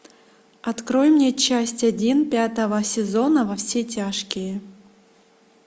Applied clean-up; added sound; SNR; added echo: none; none; none; none.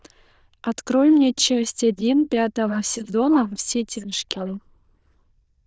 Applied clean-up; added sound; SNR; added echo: neural diffusion model UNIVERSE++.